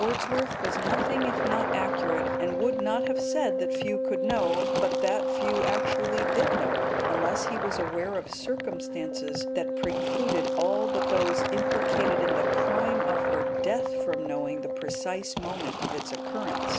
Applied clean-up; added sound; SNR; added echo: none; Wind instrument, woodwind instrument + Fill (with liquid); -4 dB; none.